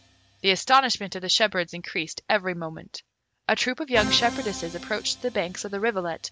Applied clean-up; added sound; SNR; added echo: none; Musical instrument; 14 dB; none.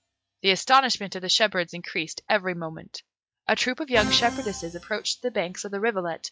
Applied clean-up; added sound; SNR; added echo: classical method log-MMSE.